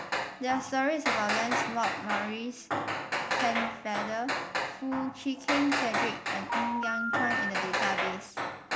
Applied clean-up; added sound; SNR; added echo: none; Hammer + Telephone; -1 dB; none.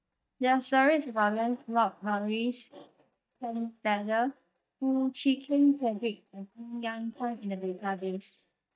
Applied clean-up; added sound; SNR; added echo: neural mask model DeepFilterNet 3.